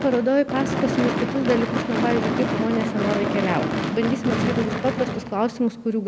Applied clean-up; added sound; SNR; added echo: none; Gunshot, gunfire / Fireworks; 2 dB; none.